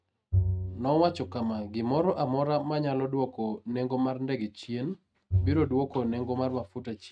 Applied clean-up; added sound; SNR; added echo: neural mask model RNNoise.